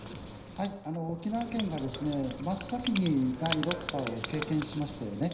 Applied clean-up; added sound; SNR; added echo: none; Writing; 6 dB; reverberation time 0.9 s.